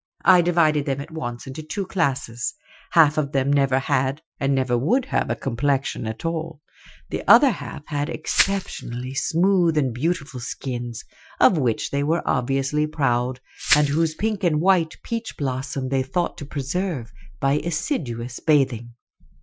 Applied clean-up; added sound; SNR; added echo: classical method Wiener filter.